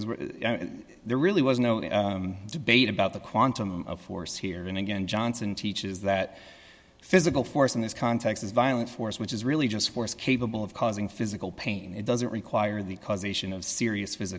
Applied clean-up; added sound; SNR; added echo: none; none; none; none.